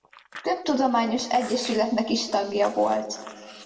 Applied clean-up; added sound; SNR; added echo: none; Chewing, mastication; 19 dB; reverberation time 1.7 s.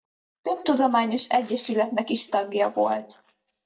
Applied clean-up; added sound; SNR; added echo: neural mask model DeepFilterNet 3.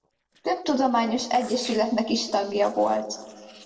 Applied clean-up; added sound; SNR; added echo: neural separator model SepFormer DNS4.